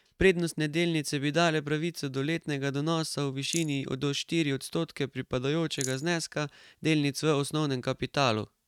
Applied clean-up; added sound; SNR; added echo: neural mask model RNNoise.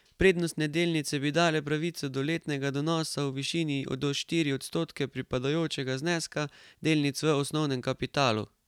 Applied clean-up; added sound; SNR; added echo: none; none; none; none.